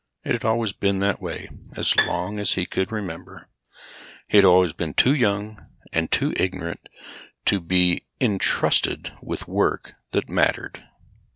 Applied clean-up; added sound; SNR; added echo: none; Bowed string instrument; 5 dB; none.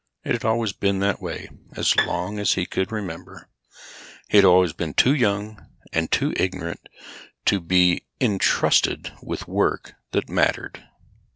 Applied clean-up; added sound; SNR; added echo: neural separator model SepFormer DNS4.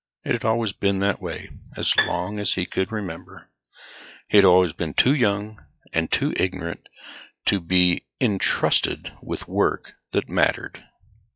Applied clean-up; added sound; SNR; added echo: classical method log-MMSE.